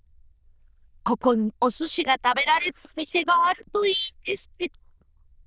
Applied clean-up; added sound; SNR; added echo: neural diffusion model UNIVERSE++.